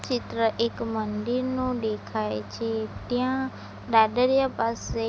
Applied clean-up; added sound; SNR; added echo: none; none; none; none.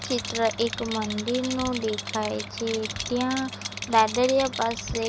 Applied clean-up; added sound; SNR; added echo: none; Rattle; 9 dB; none.